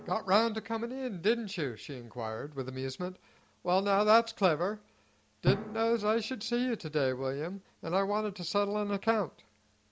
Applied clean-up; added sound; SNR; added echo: none; Drum; 14 dB; none.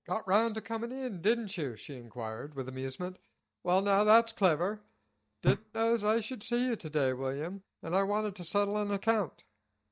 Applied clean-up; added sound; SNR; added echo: neural mask model DeepFilterNet 3.